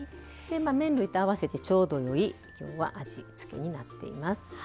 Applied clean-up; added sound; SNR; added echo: none; none; none; none.